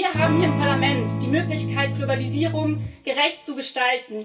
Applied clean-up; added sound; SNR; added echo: none; Electric guitar / Strum; 1 dB; reverberation time 0.2 s.